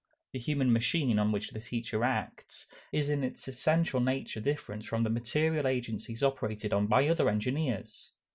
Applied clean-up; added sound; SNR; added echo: none; none; none; none.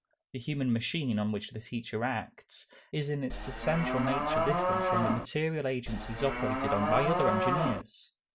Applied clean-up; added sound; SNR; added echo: none; Livestock, farm animals, working animals; -2 dB; none.